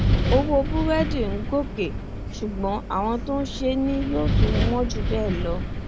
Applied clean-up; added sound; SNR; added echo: none; Wind; -1 dB; none.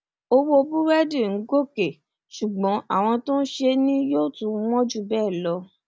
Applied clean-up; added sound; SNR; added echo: none; none; none; none.